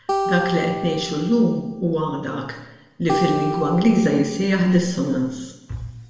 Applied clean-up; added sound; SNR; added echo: none; Acoustic guitar; 7 dB; reverberation time 1.0 s.